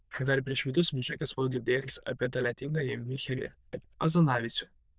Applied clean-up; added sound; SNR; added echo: neural diffusion model UNIVERSE++.